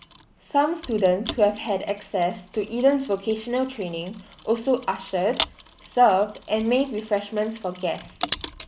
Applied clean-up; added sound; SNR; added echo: none; Mechanisms; 14 dB; none.